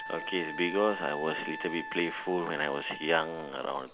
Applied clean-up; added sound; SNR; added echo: none; Wind instrument, woodwind instrument; 10 dB; none.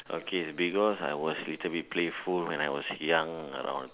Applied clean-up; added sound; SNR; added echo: none; none; none; none.